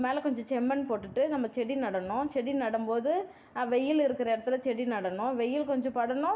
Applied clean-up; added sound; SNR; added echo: none; none; none; reverberation time 0.8 s.